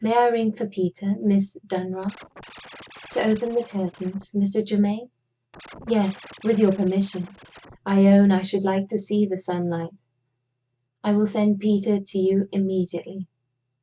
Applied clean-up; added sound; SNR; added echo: neural mask model RNNoise.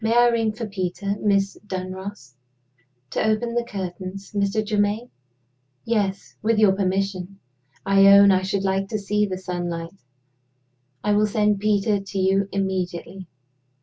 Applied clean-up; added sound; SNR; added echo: none; none; none; none.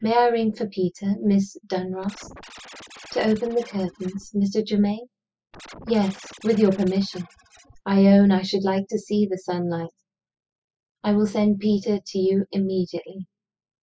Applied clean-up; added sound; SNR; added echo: classical method spectral subtraction.